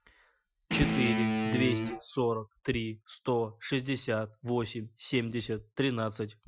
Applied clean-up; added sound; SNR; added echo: classical method Wiener filter.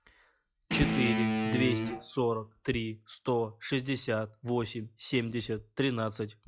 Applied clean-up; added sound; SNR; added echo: classical method log-MMSE.